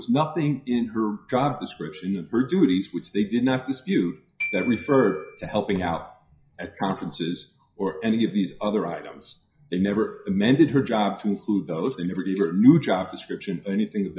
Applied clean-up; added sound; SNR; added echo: classical method WPE with log-MMSE.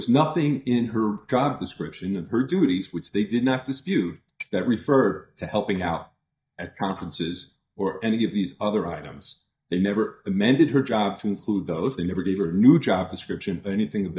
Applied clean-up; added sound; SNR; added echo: neural mask model DeepFilterNet 3.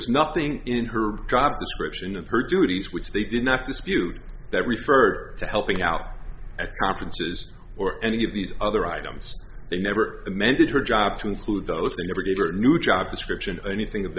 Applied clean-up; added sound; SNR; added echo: none; none; none; none.